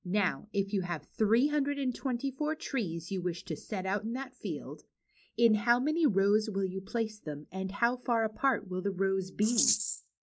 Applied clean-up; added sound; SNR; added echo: neural mask model Resemble Enhance denoiser.